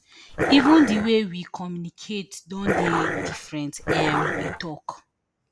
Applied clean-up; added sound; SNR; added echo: none; Dog; 1 dB; none.